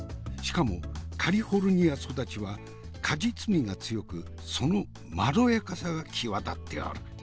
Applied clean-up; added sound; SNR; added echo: none; none; none; none.